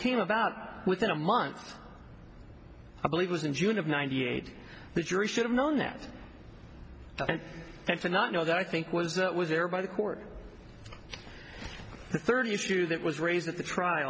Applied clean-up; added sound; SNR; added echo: none; none; none; none.